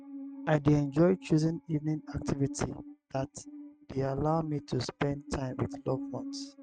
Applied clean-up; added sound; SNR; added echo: neural mask model RNNoise.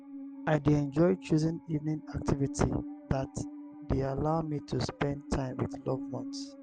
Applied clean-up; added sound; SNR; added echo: none; Musical instrument; 13 dB; none.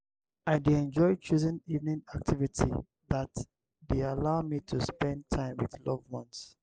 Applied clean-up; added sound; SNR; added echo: none; none; none; none.